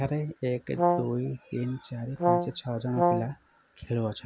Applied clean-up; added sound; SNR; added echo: none; Brass instrument; -4 dB; none.